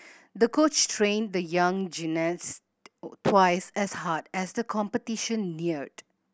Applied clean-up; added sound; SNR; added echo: none; none; none; none.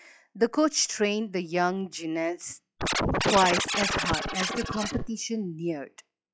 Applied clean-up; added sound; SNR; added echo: classical method log-MMSE.